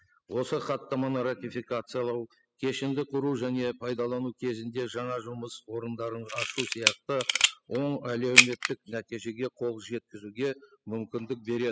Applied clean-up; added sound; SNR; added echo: classical method spectral subtraction.